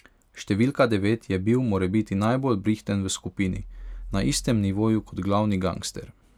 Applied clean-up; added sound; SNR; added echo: none; none; none; none.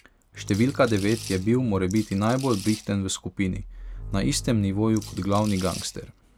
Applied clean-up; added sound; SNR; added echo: none; Rattle / Rattle (instrument) + Bowed string instrument; 14 dB; none.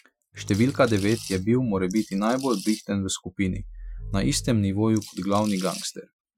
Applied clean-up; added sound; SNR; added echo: classical method Wiener filter.